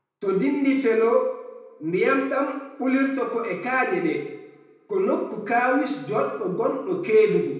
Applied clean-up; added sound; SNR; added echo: none; none; none; reverberation time 0.8 s.